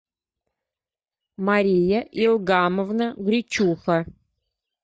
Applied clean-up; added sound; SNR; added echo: neural mask model DeepFilterNet 3.